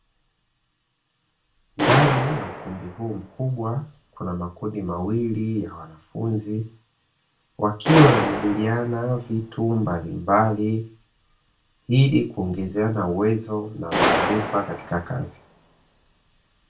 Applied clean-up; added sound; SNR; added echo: none; Gunshot, gunfire; 6 dB; reverberation time 0.2 s.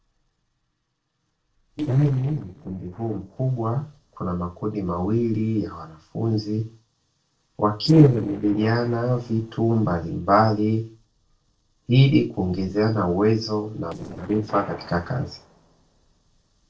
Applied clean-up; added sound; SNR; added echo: neural separator model SepFormer DNS4.